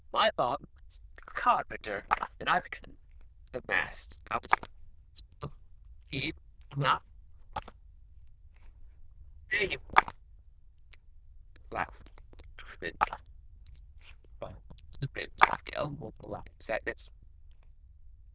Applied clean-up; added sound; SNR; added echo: neural diffusion model UNIVERSE++.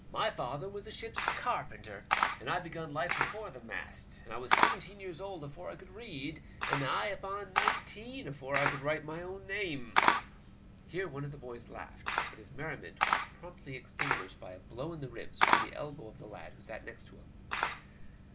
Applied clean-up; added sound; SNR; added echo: none; Camera; -5 dB; none.